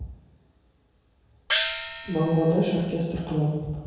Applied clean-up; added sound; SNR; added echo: none; Gong; 3 dB; reverberation time 1.2 s.